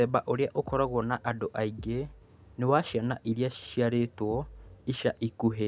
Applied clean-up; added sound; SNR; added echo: none; Bass drum; 15 dB; none.